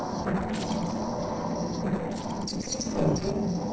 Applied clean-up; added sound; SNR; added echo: neural separator model SepFormer DNS4.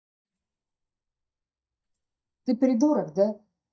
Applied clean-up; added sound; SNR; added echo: neural mask model DeepFilterNet 3.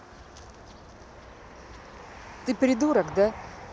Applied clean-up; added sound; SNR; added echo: none; none; none; none.